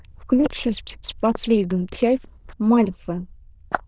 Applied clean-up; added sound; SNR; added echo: neural diffusion model UNIVERSE++.